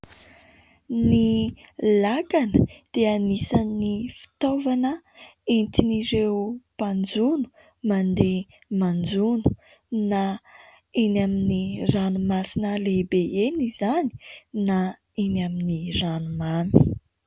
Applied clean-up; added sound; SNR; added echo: none; none; none; none.